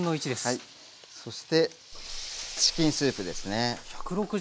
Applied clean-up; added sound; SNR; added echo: none; Walk, footsteps; 10 dB; none.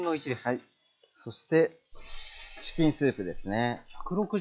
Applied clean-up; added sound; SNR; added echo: classical method log-MMSE.